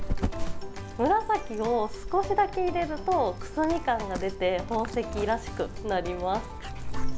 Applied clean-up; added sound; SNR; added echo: none; Dog; 4 dB; none.